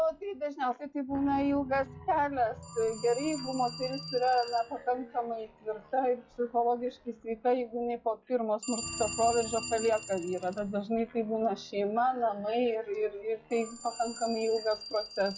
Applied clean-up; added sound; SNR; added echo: classical method log-MMSE.